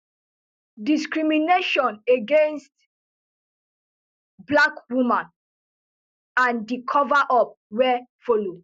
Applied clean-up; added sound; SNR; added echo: none; none; none; none.